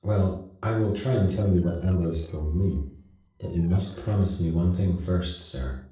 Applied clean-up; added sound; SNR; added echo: neural separator model SepFormer DNS4.